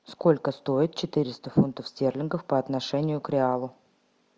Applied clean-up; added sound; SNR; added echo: none; none; none; none.